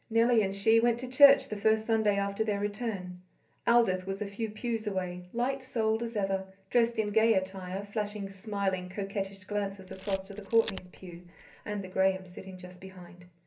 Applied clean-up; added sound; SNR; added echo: none; Camera; 18 dB; reverberation time 0.3 s.